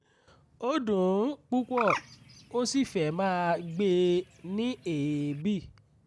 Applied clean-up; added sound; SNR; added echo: none; Bird; 12 dB; none.